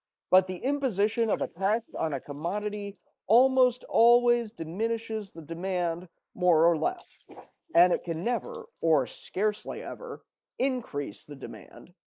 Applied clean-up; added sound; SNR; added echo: neural mask model Resemble Enhance denoiser.